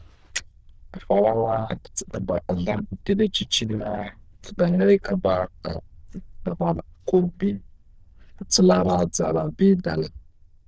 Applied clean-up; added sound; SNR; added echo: neural diffusion model UNIVERSE++.